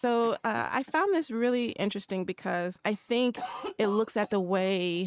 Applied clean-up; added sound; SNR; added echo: neural mask model RNNoise.